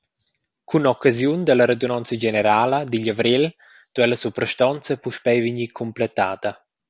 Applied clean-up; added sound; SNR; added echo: none; none; none; none.